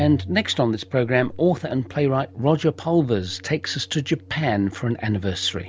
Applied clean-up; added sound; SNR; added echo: none; Organ; 17 dB; none.